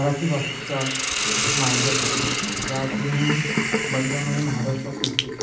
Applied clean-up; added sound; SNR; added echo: none; Hiss; -2 dB; reverberation time 0.6 s.